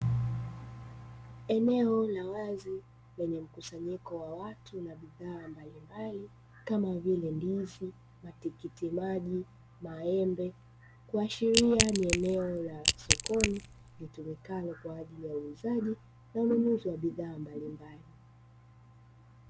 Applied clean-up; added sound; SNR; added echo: none; Crack / Crushing; -2 dB; none.